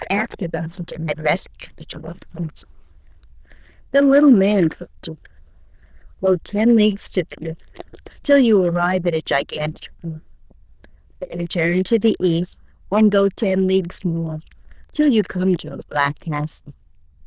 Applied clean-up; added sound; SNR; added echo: neural diffusion model UNIVERSE++.